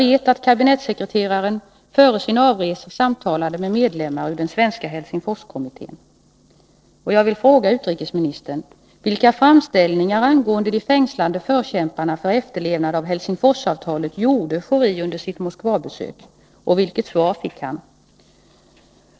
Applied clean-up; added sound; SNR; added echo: neural separator model SepFormer DNS4.